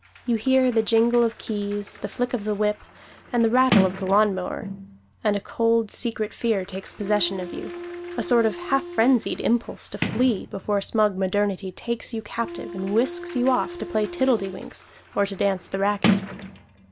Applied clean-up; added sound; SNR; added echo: none; Wind instrument, woodwind instrument + Sliding door; 9 dB; none.